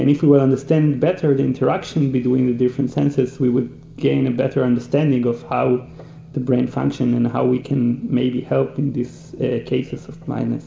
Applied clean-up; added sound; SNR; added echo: none; none; none; reverberation time 1.3 s.